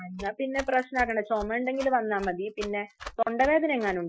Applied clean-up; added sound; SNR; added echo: classical method Wiener filter.